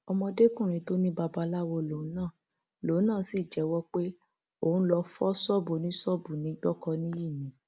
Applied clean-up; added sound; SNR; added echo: none; none; none; none.